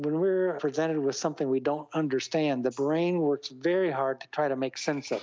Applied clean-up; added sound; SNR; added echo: none; none; none; none.